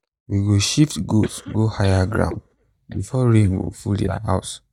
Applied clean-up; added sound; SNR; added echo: neural mask model DeepFilterNet 3.